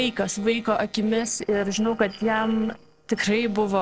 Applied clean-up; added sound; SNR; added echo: neural separator model SepFormer DNS4.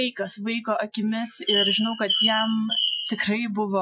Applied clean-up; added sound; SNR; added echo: classical method Wiener filter.